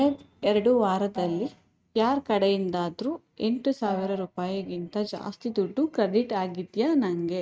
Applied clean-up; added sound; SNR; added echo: neural mask model RNNoise.